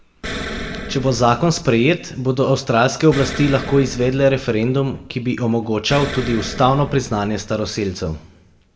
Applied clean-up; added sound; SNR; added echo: none; Explosion; 12 dB; reverberation time 0.6 s.